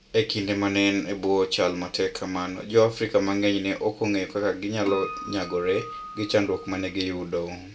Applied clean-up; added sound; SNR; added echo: none; Acoustic guitar; 13 dB; none.